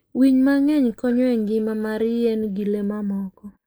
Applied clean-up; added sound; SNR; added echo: neural mask model Resemble Enhance denoiser.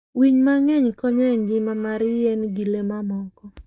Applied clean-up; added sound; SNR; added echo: neural mask model DeepFilterNet 3.